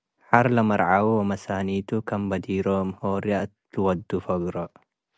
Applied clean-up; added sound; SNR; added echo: none; none; none; none.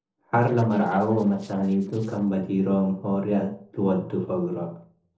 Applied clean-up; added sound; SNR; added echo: neural separator model SepFormer DNS4.